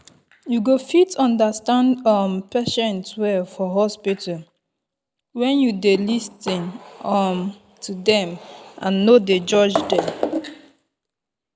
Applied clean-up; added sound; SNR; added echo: none; none; none; none.